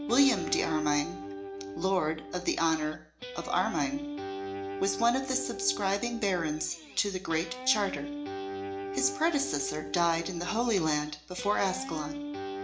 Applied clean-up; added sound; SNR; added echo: none; Guitar; 8 dB; reverberation time 0.4 s.